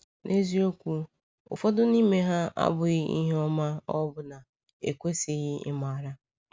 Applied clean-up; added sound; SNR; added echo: none; none; none; none.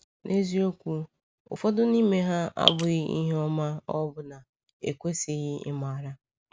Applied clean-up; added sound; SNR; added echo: none; Drip; -1 dB; none.